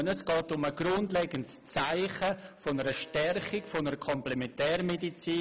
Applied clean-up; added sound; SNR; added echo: none; Alarm; 20 dB; none.